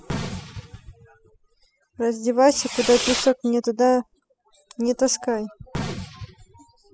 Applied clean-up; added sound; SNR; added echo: classical method spectral subtraction.